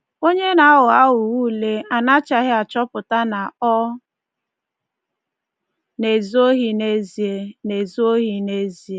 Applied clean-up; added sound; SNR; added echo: none; none; none; none.